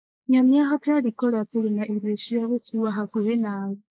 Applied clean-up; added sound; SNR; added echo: neural mask model Resemble Enhance denoiser.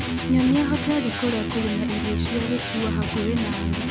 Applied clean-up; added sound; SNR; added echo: none; Electric guitar; 1 dB; none.